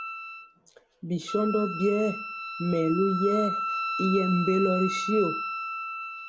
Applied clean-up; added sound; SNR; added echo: none; Wind instrument, woodwind instrument; 5 dB; none.